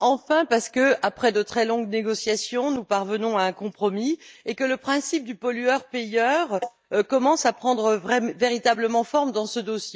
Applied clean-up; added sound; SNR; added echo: neural mask model DeepFilterNet 3.